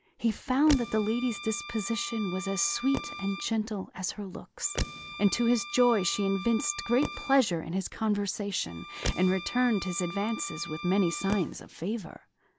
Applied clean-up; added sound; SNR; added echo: none; Bowed string instrument + Fireworks; 10 dB; none.